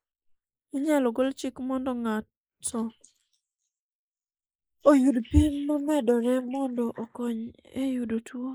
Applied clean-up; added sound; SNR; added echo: neural mask model Resemble Enhance denoiser.